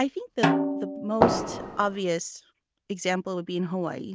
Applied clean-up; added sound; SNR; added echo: none; Snare drum + Fireworks; -3 dB; none.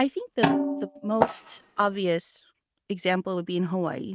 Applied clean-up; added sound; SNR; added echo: neural mask model RNNoise.